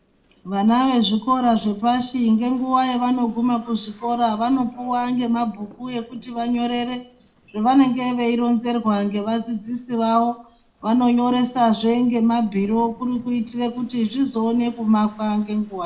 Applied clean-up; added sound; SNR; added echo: neural separator model SepFormer DNS4.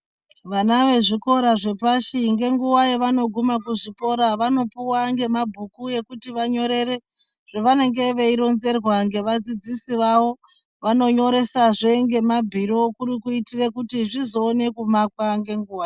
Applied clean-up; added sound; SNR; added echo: none; none; none; none.